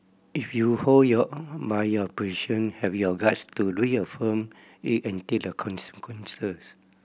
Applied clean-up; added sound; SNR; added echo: none; none; none; none.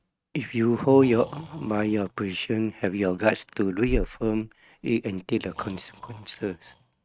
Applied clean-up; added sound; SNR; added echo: neural mask model RNNoise.